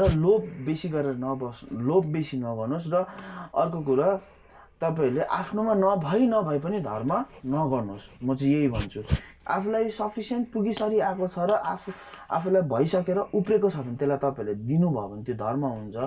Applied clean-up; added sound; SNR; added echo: none; Dog; 15 dB; reverberation time 0.2 s.